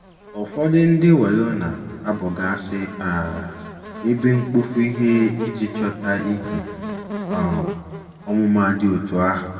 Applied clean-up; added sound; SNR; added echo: none; Buzz; 12 dB; reverberation time 1.6 s.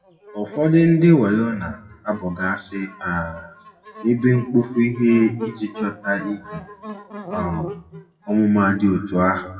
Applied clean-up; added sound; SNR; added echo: classical method WPE with log-MMSE.